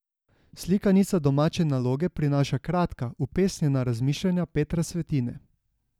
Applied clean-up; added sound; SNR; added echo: none; none; none; none.